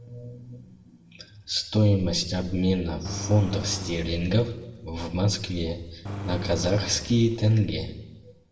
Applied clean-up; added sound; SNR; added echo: none; Engine; 10 dB; reverberation time 0.8 s.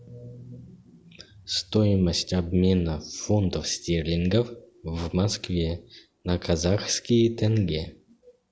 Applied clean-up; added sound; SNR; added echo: none; none; none; none.